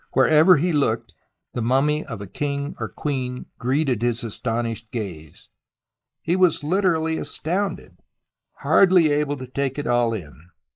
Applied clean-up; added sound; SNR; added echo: neural mask model Resemble Enhance denoiser.